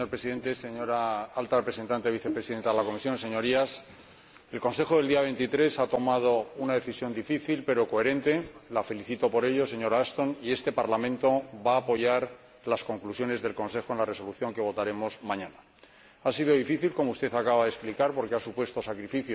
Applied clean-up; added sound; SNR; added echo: none; none; none; none.